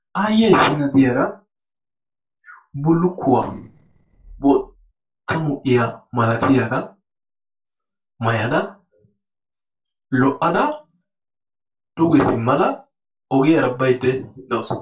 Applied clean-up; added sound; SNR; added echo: neural separator model SepFormer DNS4.